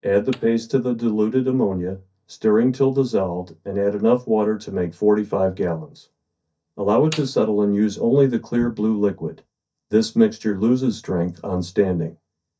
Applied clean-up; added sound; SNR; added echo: neural mask model DeepFilterNet 3.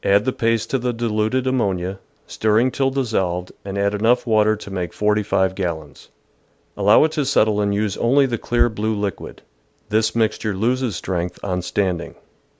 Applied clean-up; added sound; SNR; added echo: none; none; none; none.